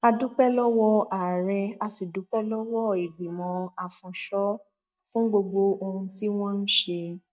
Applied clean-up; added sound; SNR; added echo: neural mask model DeepFilterNet 3.